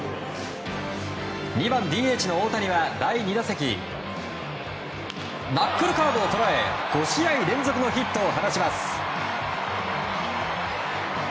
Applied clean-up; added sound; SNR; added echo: none; none; none; none.